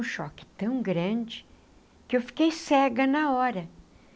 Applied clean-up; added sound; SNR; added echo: none; none; none; none.